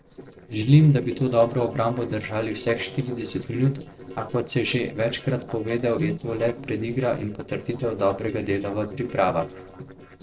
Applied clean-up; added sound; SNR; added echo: neural separator model SepFormer DNS4.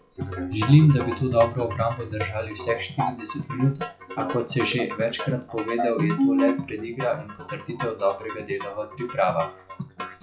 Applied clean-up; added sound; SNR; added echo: classical method log-MMSE.